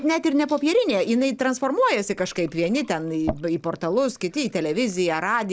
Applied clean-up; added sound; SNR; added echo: none; Fill (with liquid) / Glass; 19 dB; none.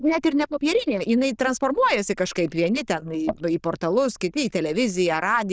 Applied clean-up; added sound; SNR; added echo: neural diffusion model UNIVERSE++.